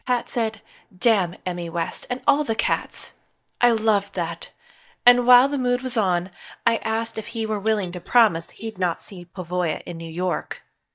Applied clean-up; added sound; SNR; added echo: neural mask model DeepFilterNet 3.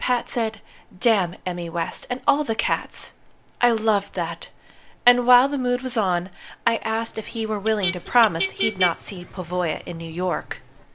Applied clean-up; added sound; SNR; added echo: none; Motor vehicle (road); 8 dB; none.